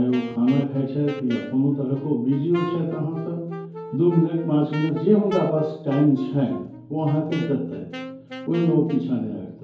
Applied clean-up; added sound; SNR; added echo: none; Wind instrument, woodwind instrument; 13 dB; reverberation time 2.4 s.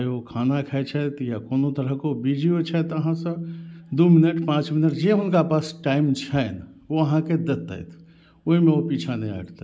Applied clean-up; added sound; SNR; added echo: none; none; none; none.